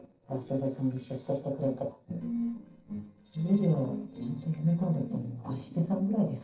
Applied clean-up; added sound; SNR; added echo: neural separator model SepFormer DNS4.